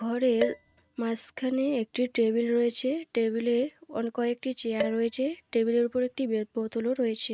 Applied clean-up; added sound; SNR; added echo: neural mask model RNNoise.